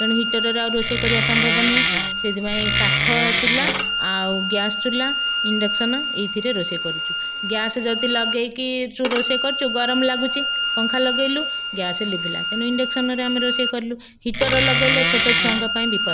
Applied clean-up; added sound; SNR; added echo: none; Wood + Bowed string instrument; -2 dB; none.